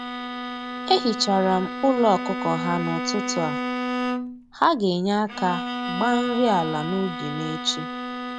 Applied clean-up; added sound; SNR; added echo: none; Bowed string instrument; 5 dB; none.